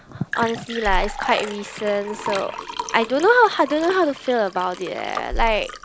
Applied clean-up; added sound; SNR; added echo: none; Liquid; 9 dB; none.